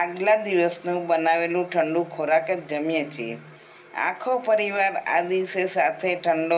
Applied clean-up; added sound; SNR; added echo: none; none; none; reverberation time 0.2 s.